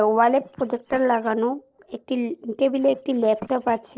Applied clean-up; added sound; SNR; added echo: neural separator model SepFormer DNS4.